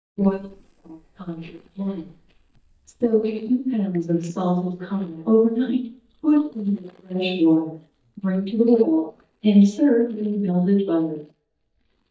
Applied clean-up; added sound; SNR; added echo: neural mask model DeepFilterNet 3.